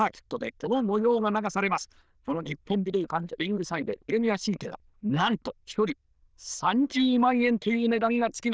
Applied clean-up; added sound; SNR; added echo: neural diffusion model UNIVERSE++.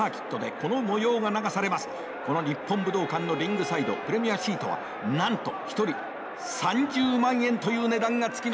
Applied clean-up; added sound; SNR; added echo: none; Bowed string instrument; 14 dB; none.